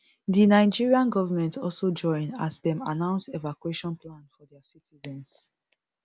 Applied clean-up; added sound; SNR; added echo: none; none; none; none.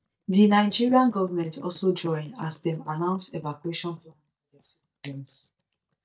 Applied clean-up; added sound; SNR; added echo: neural mask model DeepFilterNet 3.